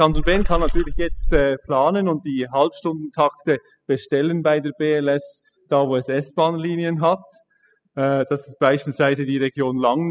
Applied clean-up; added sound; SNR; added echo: classical method spectral subtraction.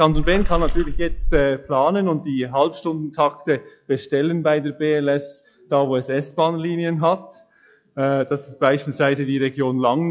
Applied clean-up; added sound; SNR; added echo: classical method log-MMSE.